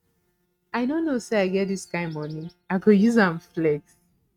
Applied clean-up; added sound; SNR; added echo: neural mask model RNNoise.